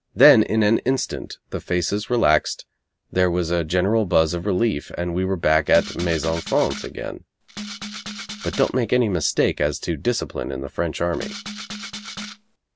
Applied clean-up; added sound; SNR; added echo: none; Rattle (instrument); 12 dB; none.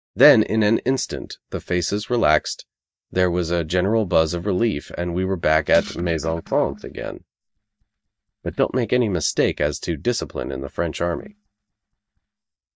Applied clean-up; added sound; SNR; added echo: neural mask model DeepFilterNet 3.